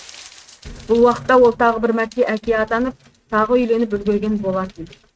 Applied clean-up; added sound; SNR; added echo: neural mask model RNNoise.